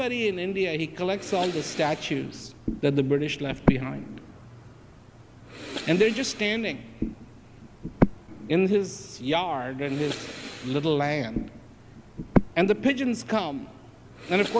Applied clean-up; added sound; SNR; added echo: none; Breathing; 5 dB; none.